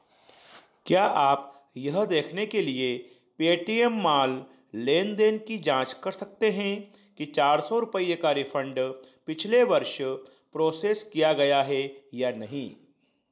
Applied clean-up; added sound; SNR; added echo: none; none; none; none.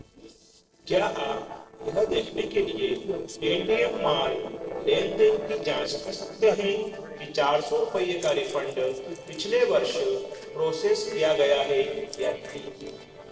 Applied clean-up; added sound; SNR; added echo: neural separator model SepFormer DNS4.